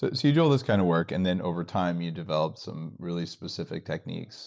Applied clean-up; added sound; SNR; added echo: none; none; none; none.